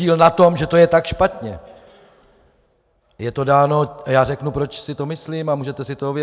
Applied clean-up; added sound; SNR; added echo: none; none; none; none.